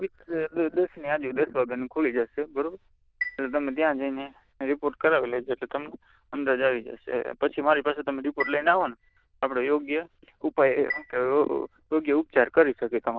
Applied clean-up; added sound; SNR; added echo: neural diffusion model UNIVERSE++.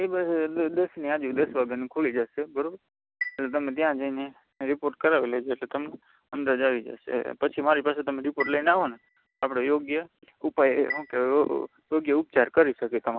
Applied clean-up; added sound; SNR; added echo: none; Chime; 15 dB; none.